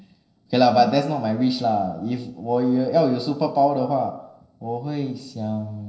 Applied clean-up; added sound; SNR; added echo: neural separator model SepFormer DNS4.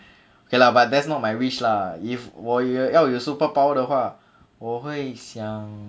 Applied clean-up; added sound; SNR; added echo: none; none; none; none.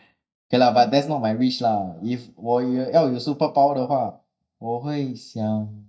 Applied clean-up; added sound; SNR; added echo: neural mask model DeepFilterNet 3.